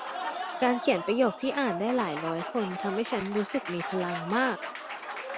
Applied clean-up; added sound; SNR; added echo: none; Applause; 7 dB; none.